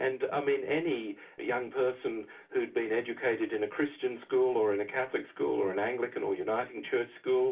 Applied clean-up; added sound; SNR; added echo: none; none; none; reverberation time 0.2 s.